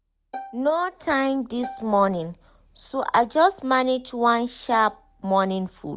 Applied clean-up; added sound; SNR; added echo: none; Bowed string instrument; 17 dB; none.